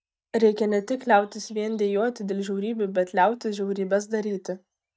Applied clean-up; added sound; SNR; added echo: neural mask model DeepFilterNet 3.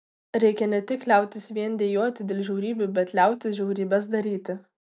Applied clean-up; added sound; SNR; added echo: none; none; none; none.